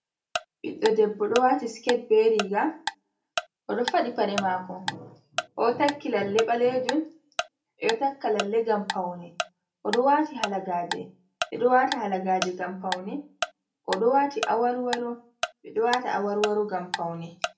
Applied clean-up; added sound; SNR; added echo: none; Tick-tock; 10 dB; reverberation time 0.3 s.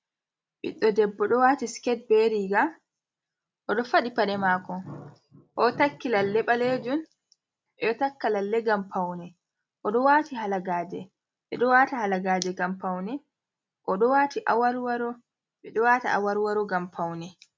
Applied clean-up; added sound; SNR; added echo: none; none; none; none.